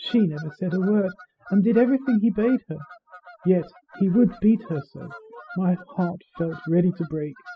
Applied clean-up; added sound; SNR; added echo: classical method spectral subtraction.